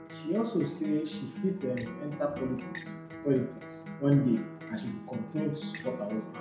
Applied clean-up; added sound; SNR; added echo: none; Acoustic guitar; 9 dB; reverberation time 0.6 s.